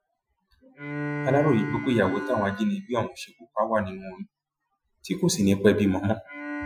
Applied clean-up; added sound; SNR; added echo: classical method Wiener filter.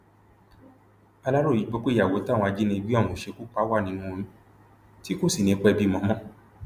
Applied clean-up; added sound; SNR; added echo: none; none; none; none.